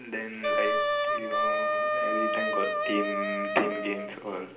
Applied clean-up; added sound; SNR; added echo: none; Wind instrument, woodwind instrument; -5 dB; reverberation time 0.5 s.